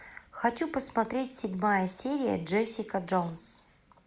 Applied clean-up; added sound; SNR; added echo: none; none; none; none.